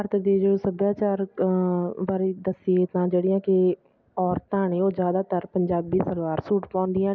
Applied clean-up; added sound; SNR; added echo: none; none; none; none.